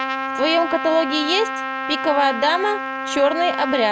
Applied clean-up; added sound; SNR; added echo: none; Trumpet; 5 dB; none.